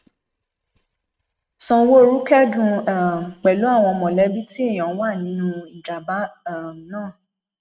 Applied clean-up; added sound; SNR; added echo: neural mask model RNNoise.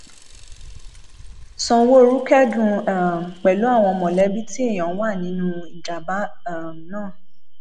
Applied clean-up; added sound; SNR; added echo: none; Mechanisms / Bicycle; 12 dB; none.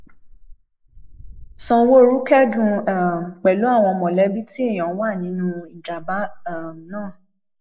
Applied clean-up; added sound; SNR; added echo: neural mask model Resemble Enhance denoiser.